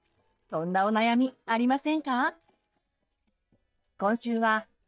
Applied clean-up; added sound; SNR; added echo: neural mask model DeepFilterNet 3.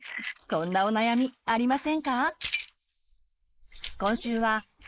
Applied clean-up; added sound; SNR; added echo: neural mask model Resemble Enhance denoiser.